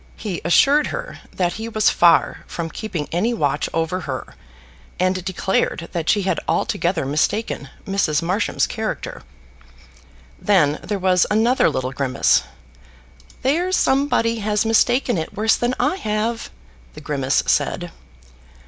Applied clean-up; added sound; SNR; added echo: none; none; none; none.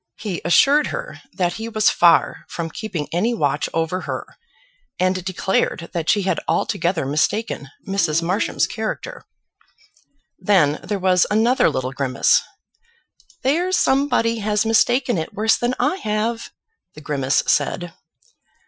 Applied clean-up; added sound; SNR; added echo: classical method Wiener filter.